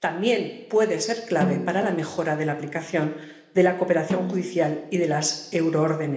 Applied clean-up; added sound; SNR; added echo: none; Snare drum; 8 dB; reverberation time 1.0 s.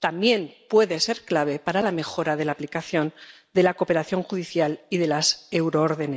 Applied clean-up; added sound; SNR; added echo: none; none; none; none.